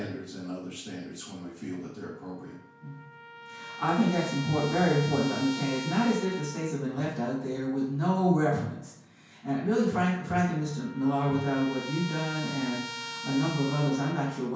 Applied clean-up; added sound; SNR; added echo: none; Trumpet; 13 dB; reverberation time 0.5 s.